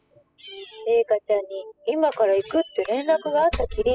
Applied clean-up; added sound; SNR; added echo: classical method spectral subtraction.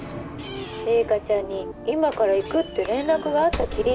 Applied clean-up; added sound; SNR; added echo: none; Knock / Slam; 13 dB; none.